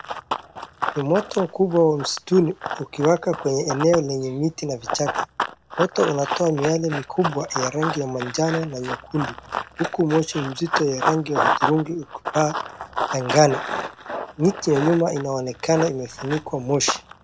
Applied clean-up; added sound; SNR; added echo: none; Run; 6 dB; none.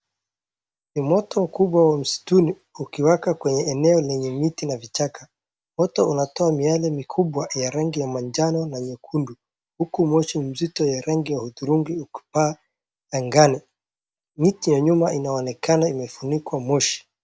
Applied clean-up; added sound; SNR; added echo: none; none; none; none.